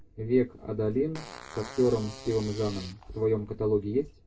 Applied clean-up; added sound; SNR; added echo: none; Fart; 18 dB; reverberation time 0.1 s.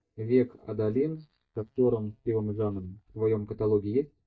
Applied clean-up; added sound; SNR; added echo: neural mask model DeepFilterNet 3.